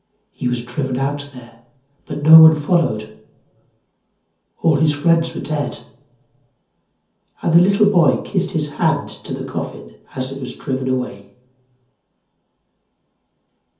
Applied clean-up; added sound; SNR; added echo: none; none; none; reverberation time 0.5 s.